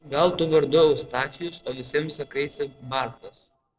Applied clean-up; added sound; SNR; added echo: neural separator model SepFormer DNS4.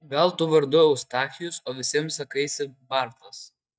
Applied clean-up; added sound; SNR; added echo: neural mask model DeepFilterNet 3.